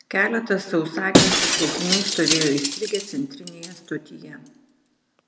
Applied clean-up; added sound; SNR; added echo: none; Shatter; -2 dB; none.